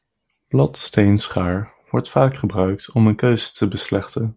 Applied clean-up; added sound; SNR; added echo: none; none; none; none.